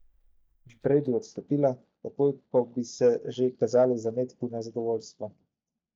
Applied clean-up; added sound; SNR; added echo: neural mask model DeepFilterNet 3.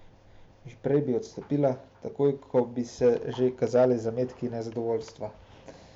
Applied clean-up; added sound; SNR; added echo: none; none; none; none.